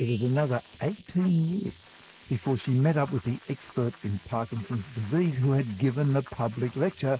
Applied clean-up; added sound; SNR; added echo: neural mask model Resemble Enhance denoiser.